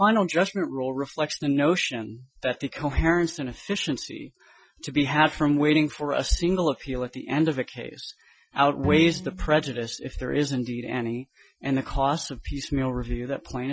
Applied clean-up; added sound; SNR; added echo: classical method Wiener filter.